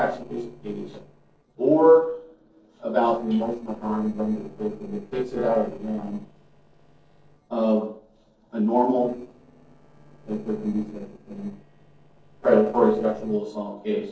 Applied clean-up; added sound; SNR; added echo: neural separator model SepFormer DNS4.